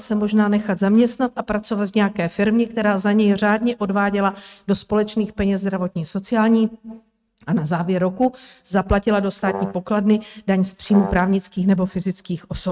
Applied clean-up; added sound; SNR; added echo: neural mask model RNNoise.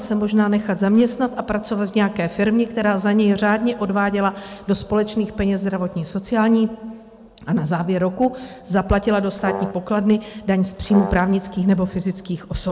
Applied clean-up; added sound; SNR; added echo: none; Brass instrument; 9 dB; none.